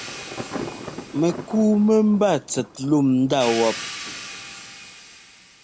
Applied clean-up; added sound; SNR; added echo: none; Thunder + Hi-hat; 13 dB; none.